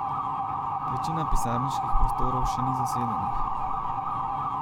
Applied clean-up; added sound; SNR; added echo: none; Motor vehicle (road) / Siren; -1 dB; none.